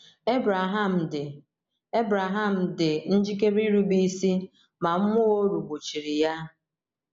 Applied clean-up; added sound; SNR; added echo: none; none; none; none.